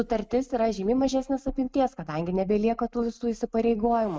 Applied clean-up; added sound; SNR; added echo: none; none; none; none.